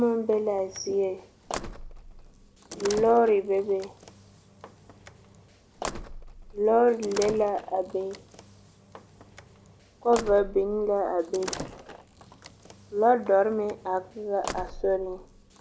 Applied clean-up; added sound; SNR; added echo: none; Slam; 14 dB; none.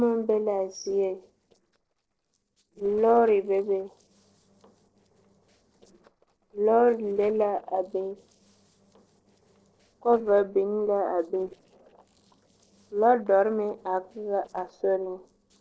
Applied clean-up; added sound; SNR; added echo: neural separator model SepFormer DNS4.